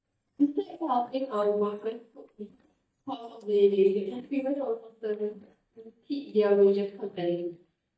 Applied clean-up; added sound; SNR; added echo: neural mask model DeepFilterNet 3.